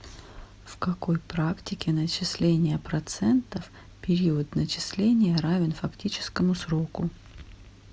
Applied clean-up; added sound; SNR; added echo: none; none; none; none.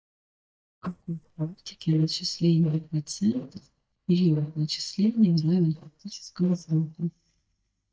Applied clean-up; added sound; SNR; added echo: neural mask model DeepFilterNet 3.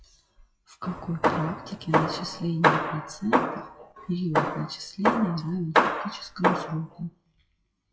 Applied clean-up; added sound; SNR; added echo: classical method WPE with log-MMSE.